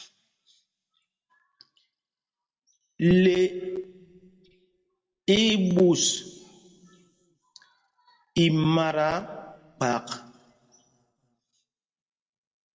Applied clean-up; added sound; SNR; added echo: none; none; none; reverberation time 0.7 s.